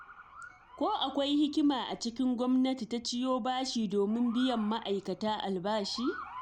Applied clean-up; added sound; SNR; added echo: none; Motor vehicle (road) / Siren; 19 dB; none.